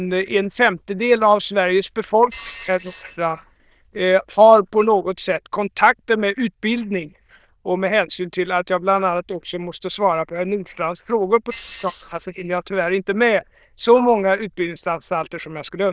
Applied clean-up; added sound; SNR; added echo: neural diffusion model UNIVERSE++.